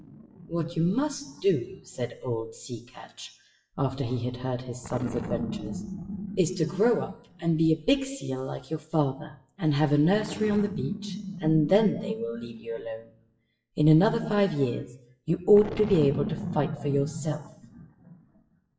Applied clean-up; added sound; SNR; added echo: classical method WPE with log-MMSE.